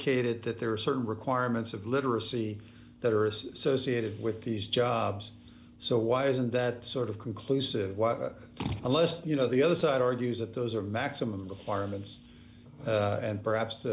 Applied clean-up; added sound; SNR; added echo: none; none; none; none.